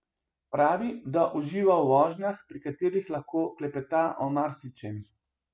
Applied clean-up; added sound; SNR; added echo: none; none; none; none.